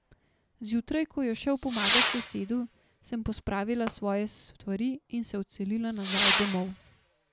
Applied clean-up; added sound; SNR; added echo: none; Whoosh, swoosh, swish / Fireworks; 0 dB; none.